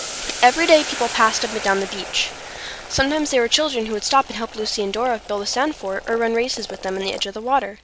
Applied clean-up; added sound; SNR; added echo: none; Boiling; 12 dB; none.